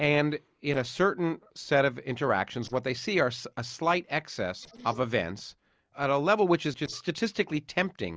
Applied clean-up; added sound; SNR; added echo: neural separator model SepFormer DNS4.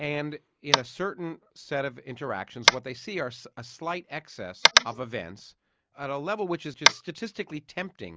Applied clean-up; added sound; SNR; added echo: none; Tap; -5 dB; none.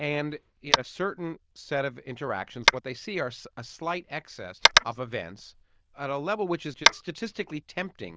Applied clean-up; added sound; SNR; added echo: neural diffusion model UNIVERSE++.